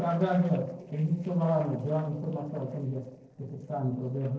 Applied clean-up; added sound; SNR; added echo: neural separator model SepFormer DNS4.